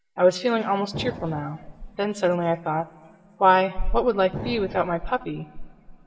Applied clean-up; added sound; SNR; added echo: none; Explosion; 15 dB; reverberation time 2.4 s.